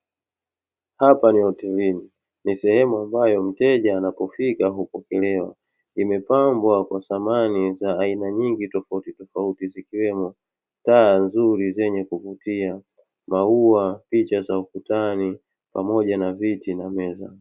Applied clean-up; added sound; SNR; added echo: none; none; none; none.